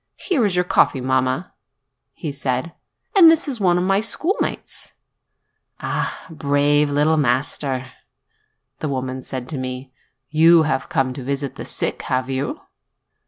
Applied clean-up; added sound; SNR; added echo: none; none; none; none.